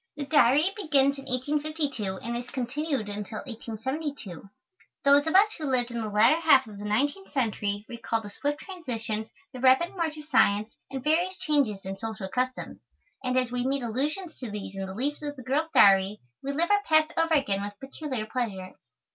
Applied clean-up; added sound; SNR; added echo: none; none; none; none.